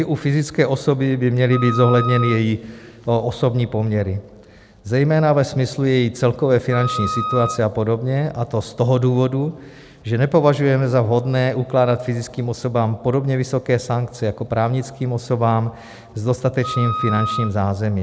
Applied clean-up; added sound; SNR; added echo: none; Wind instrument, woodwind instrument; 6 dB; none.